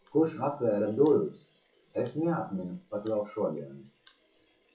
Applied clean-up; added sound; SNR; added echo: classical method WPE with log-MMSE.